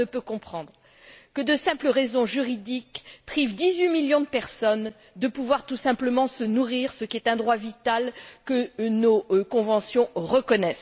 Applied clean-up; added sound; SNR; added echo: none; none; none; none.